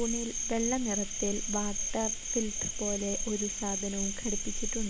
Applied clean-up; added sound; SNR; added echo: none; Cricket; -1 dB; none.